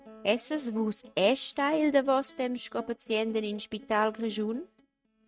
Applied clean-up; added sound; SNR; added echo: neural mask model RNNoise.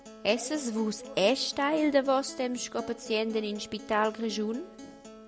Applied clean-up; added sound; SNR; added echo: none; Acoustic guitar; 18 dB; none.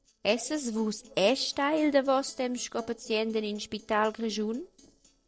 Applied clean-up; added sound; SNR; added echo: neural separator model SepFormer DNS4.